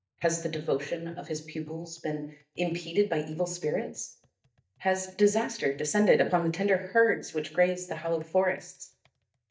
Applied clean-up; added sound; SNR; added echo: neural mask model DeepFilterNet 3.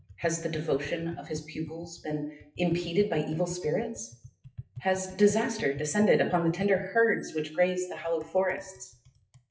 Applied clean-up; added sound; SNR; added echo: classical method WPE with log-MMSE.